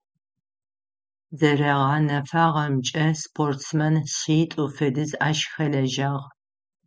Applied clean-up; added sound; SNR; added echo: none; none; none; none.